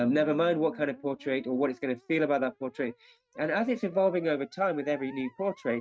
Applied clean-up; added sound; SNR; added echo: neural mask model RNNoise.